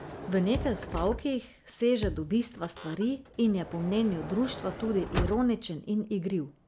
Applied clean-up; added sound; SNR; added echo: none; Thump, thud + Sliding door / Motor vehicle (road); 9 dB; none.